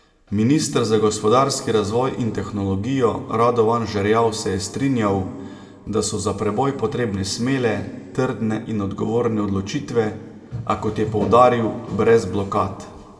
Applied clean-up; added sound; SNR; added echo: none; none; none; reverberation time 1.2 s.